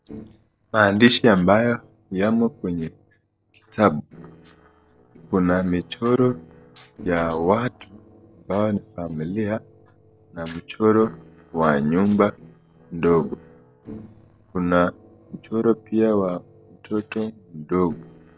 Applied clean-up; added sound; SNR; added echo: neural separator model SepFormer DNS4.